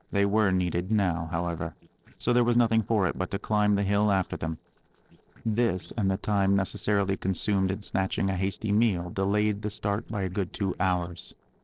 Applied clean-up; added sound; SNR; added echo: neural separator model SepFormer DNS4.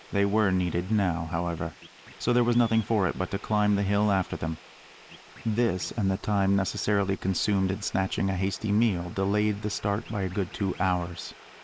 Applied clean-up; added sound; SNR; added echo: neural mask model Resemble Enhance denoiser.